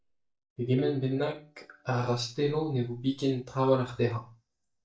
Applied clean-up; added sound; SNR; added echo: neural mask model DeepFilterNet 3.